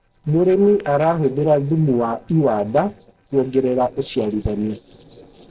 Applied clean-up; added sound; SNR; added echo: neural separator model SepFormer DNS4.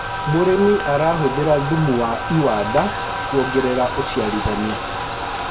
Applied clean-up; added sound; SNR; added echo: none; Bathtub (filling or washing); 5 dB; reverberation time 1.8 s.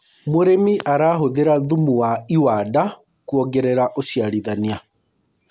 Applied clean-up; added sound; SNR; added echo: none; none; none; none.